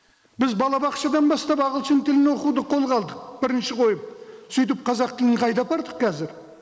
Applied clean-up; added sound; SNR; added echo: neural mask model Resemble Enhance denoiser.